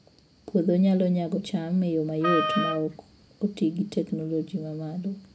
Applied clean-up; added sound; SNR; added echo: none; Wind instrument, woodwind instrument; 2 dB; none.